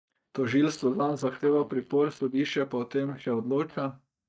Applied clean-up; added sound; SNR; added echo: neural mask model DeepFilterNet 3.